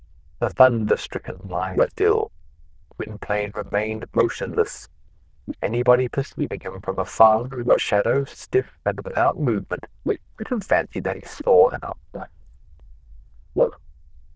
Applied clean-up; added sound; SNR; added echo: neural diffusion model UNIVERSE++.